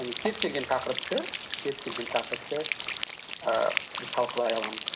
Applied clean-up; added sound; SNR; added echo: none; Rain; 0 dB; none.